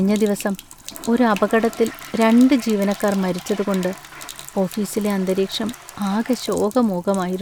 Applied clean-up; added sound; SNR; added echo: none; Sink (filling or washing) + Toilet flush; 17 dB; none.